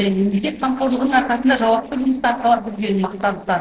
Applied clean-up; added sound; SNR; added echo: neural separator model SepFormer DNS4.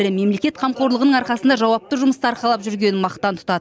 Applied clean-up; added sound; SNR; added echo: none; none; none; none.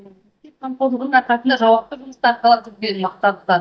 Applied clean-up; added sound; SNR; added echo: neural mask model DeepFilterNet 3.